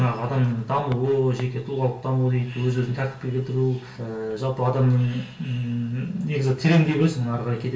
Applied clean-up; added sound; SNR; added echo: none; Walk, footsteps; 19 dB; reverberation time 0.3 s.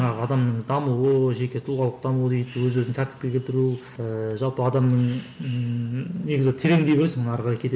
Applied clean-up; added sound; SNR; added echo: none; none; none; none.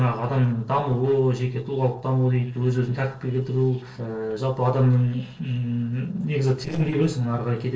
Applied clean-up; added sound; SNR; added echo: neural separator model SepFormer DNS4.